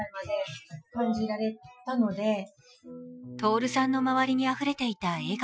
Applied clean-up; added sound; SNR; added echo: classical method Wiener filter.